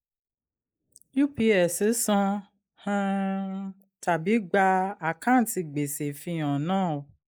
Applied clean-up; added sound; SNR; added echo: neural mask model Resemble Enhance denoiser.